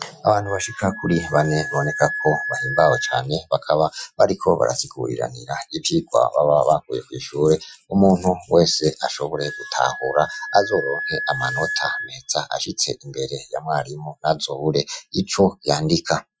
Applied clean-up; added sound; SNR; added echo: classical method Wiener filter.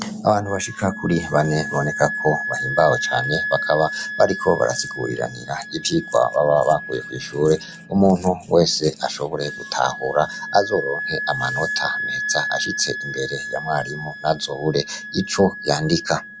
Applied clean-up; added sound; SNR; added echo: none; Wind instrument, woodwind instrument; 8 dB; none.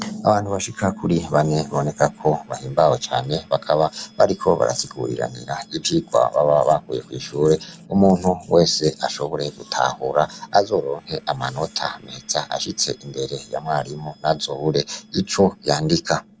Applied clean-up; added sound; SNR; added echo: neural separator model SepFormer DNS4.